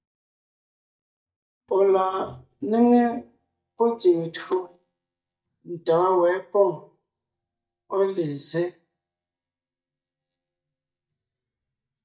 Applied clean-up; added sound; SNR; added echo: neural mask model DeepFilterNet 3.